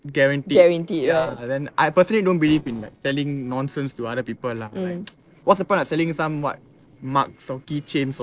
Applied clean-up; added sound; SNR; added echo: neural separator model SepFormer DNS4.